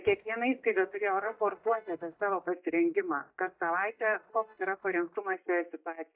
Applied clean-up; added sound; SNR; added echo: neural mask model DeepFilterNet 3.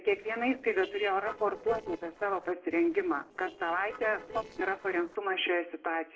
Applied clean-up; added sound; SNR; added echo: neural separator model SepFormer DNS4.